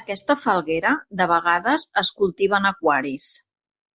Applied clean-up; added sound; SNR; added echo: none; none; none; none.